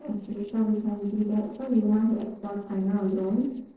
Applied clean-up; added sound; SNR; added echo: neural separator model SepFormer DNS4.